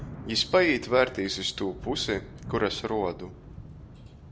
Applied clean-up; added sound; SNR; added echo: none; Thunder / Rain; 14 dB; none.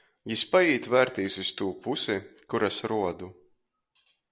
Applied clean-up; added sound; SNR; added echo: none; none; none; none.